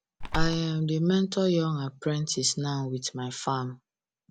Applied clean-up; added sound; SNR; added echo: none; Bird; -2 dB; none.